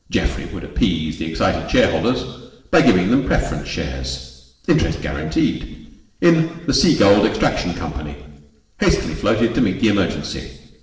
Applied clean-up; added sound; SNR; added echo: neural separator model SepFormer DNS4.